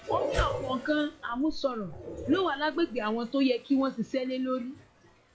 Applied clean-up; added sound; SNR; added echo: classical method log-MMSE.